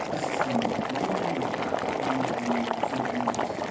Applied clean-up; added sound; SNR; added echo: none; Boiling; -5 dB; reverberation time 0.6 s.